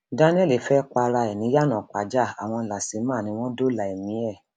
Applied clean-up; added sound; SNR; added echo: none; none; none; none.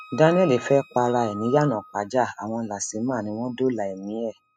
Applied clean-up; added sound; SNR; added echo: classical method spectral subtraction.